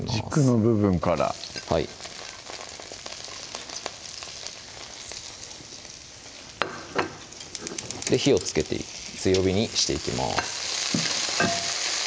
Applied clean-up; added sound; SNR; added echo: none; none; none; none.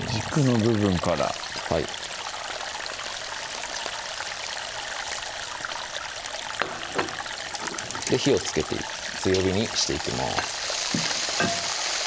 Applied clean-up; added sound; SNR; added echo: none; Stream; 6 dB; none.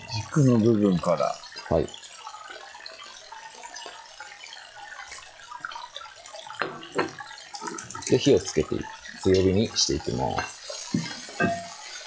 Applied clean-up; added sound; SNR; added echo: classical method log-MMSE.